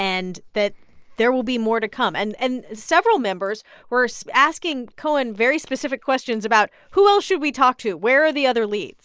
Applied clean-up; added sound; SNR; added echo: neural mask model Resemble Enhance denoiser.